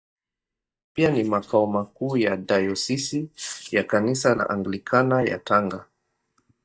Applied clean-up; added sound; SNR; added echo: neural mask model DeepFilterNet 3.